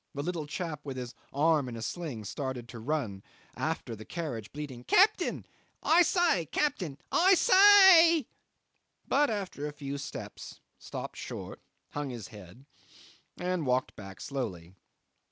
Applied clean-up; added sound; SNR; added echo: none; none; none; none.